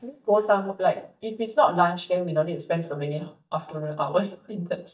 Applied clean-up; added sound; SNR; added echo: neural mask model DeepFilterNet 3.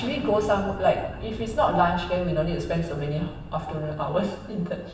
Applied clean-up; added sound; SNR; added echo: none; Explosion; 12 dB; reverberation time 1.0 s.